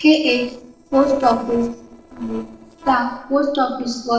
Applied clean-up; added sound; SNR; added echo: neural separator model SepFormer DNS4.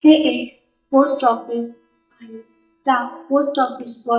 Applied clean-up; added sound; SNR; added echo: neural mask model DeepFilterNet 3.